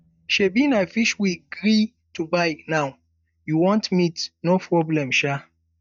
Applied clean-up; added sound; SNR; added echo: neural mask model DeepFilterNet 3.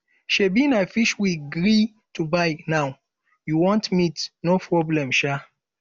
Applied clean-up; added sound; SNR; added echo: none; none; none; none.